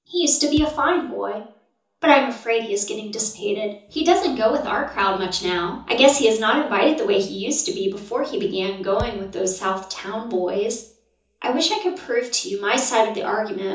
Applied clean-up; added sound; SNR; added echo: none; Thump, thud; 15 dB; reverberation time 0.6 s.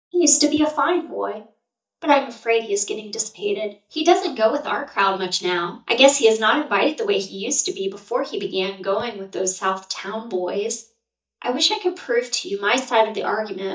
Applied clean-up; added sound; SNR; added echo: neural mask model DeepFilterNet 3.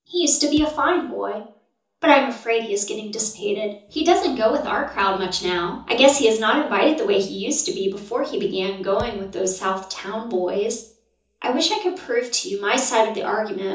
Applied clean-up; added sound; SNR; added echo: neural separator model SepFormer DNS4.